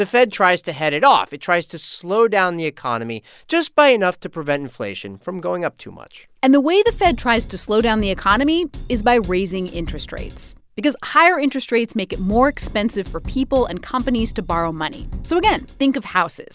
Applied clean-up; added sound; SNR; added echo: none; Drum kit; 12 dB; none.